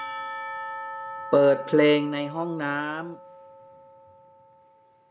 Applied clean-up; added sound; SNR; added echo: none; Church bell / Percussion; 12 dB; none.